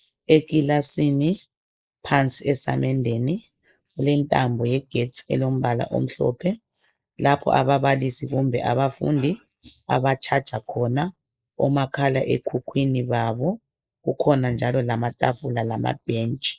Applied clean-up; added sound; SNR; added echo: neural mask model Resemble Enhance denoiser.